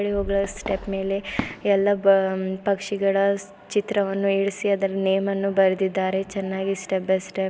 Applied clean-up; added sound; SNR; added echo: none; Fireworks; 14 dB; none.